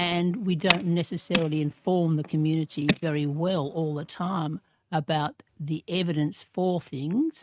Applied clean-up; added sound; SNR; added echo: neural mask model RNNoise.